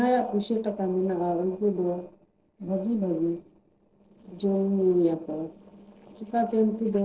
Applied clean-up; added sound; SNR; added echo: neural separator model SepFormer DNS4.